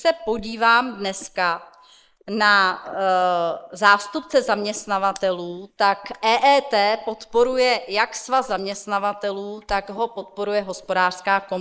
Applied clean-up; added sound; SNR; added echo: neural mask model Resemble Enhance denoiser.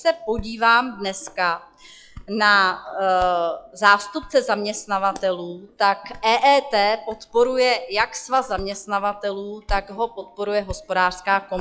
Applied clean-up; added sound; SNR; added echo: classical method log-MMSE.